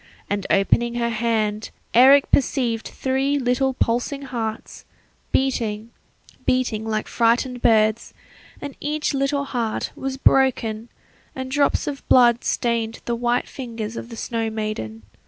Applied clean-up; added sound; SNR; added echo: none; none; none; none.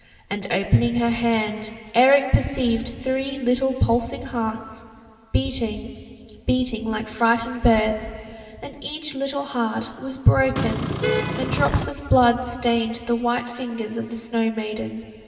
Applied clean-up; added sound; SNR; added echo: none; Vehicle horn, car horn, honking; 1 dB; reverberation time 2.3 s.